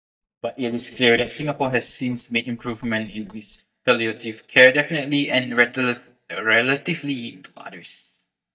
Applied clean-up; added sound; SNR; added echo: neural mask model DeepFilterNet 3.